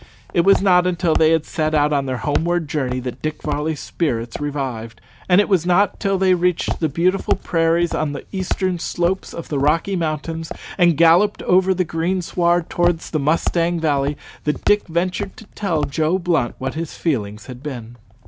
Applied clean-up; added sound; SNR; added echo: none; Walk, footsteps; 11 dB; none.